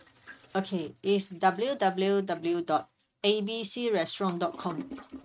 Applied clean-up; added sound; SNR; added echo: neural mask model RNNoise.